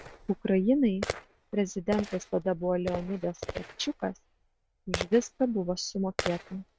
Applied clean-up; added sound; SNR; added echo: neural mask model RNNoise.